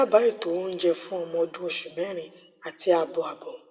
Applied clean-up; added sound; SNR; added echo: none; none; none; reverberation time 0.9 s.